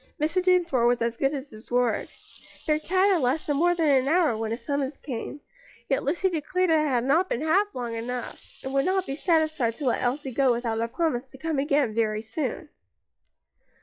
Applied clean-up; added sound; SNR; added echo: classical method log-MMSE.